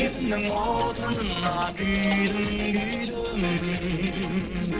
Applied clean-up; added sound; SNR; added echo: neural separator model SepFormer DNS4.